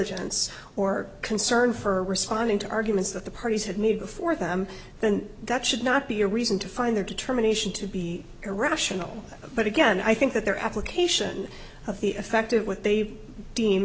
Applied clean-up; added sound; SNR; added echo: none; none; none; none.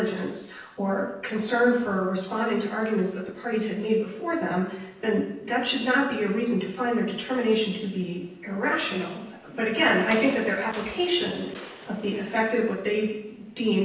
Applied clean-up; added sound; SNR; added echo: neural separator model SepFormer DNS4.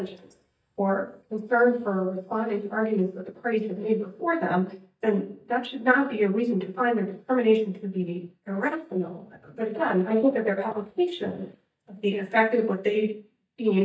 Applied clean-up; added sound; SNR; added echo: neural mask model DeepFilterNet 3.